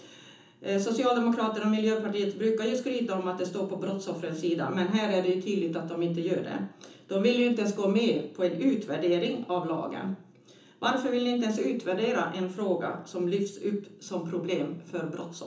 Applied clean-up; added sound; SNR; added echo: none; none; none; reverberation time 0.7 s.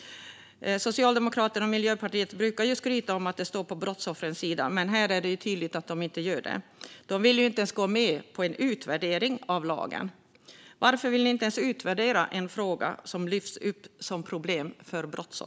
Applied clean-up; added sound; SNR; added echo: none; none; none; none.